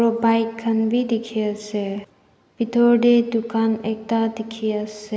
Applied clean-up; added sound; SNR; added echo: none; none; none; none.